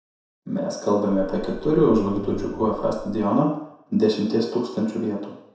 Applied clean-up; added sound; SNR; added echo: none; Buzz; 13 dB; reverberation time 0.7 s.